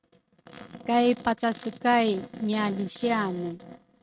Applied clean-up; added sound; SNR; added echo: neural mask model RNNoise.